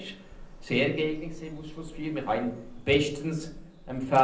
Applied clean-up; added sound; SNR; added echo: none; Bird vocalization, bird call, bird song; 16 dB; reverberation time 0.6 s.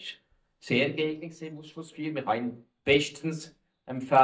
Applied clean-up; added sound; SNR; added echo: neural mask model DeepFilterNet 3.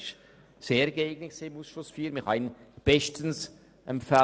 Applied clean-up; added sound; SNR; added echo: none; none; none; none.